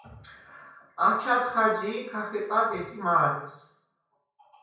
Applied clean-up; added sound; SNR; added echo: none; none; none; reverberation time 0.5 s.